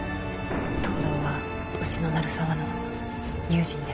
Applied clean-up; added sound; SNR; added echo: none; Boom; 8 dB; none.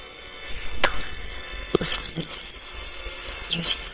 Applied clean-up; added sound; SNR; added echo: neural separator model SepFormer WHAM!.